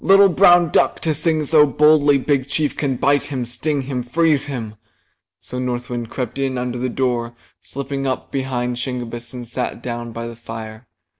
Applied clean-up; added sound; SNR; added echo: none; none; none; none.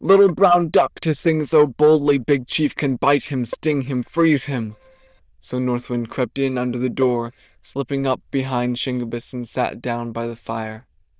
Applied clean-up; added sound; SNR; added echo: neural diffusion model UNIVERSE++.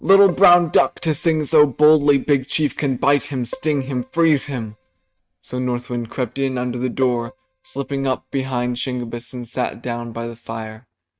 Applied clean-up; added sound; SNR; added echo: neural mask model RNNoise.